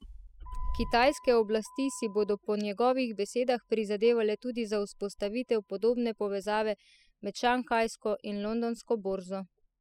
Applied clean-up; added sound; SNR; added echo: classical method spectral subtraction.